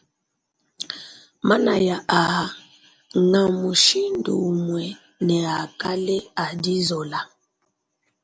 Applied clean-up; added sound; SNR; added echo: none; none; none; none.